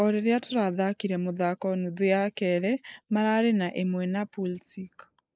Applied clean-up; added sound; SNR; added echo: neural mask model Resemble Enhance denoiser.